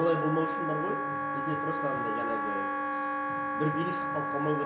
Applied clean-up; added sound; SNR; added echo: none; Wind instrument, woodwind instrument; -1 dB; none.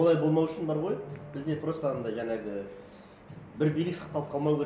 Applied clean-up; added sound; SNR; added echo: none; none; none; none.